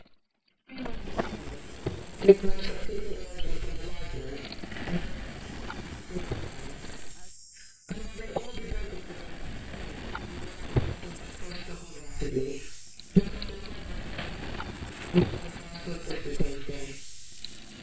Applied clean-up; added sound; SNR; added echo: neural mask model DeepFilterNet 3.